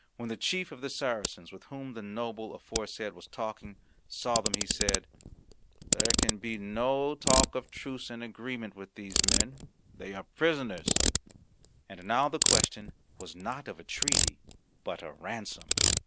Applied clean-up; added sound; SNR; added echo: none; Ratchet, pawl; -2 dB; none.